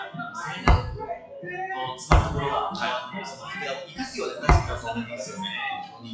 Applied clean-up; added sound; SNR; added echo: classical method WPE with log-MMSE.